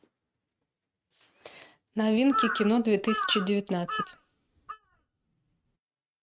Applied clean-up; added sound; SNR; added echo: neural mask model RNNoise.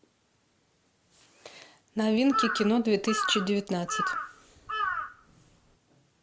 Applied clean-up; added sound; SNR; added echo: none; Bird vocalization, bird call, bird song / Crow; 2 dB; none.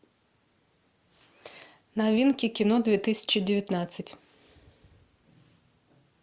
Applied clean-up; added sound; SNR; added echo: none; none; none; none.